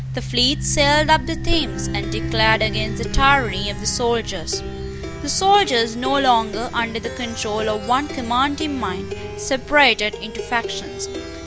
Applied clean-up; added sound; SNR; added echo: none; Plucked string instrument; 8 dB; none.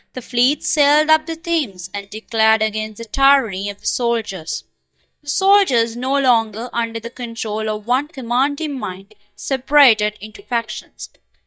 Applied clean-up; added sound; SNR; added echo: neural mask model DeepFilterNet 3.